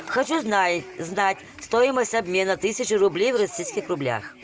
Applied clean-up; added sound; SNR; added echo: none; none; none; none.